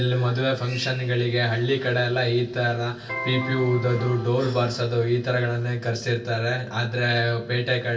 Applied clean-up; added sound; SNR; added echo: none; Electric guitar; 9 dB; reverberation time 0.2 s.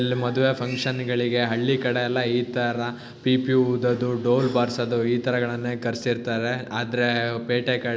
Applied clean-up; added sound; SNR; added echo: none; none; none; none.